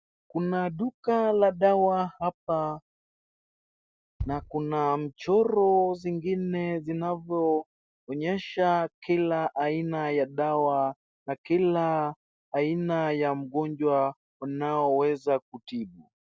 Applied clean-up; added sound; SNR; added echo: neural separator model SepFormer DNS4.